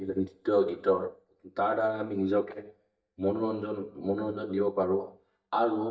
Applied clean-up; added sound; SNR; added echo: neural mask model DeepFilterNet 3.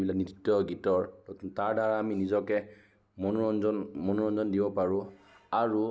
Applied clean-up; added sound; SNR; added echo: none; none; none; none.